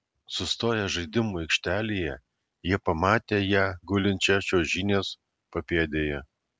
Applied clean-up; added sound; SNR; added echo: none; none; none; none.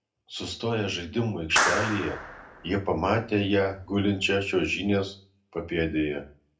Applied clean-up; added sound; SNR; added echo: none; Clapping; 5 dB; reverberation time 0.3 s.